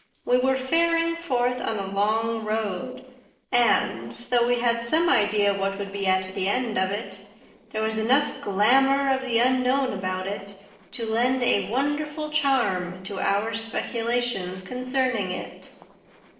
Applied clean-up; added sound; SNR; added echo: neural separator model SepFormer DNS4.